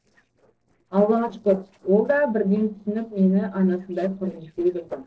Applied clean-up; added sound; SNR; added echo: neural separator model SepFormer DNS4.